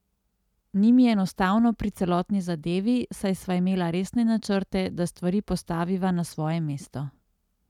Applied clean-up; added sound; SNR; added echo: none; none; none; none.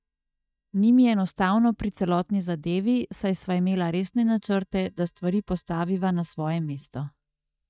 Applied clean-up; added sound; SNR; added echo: neural mask model DeepFilterNet 3.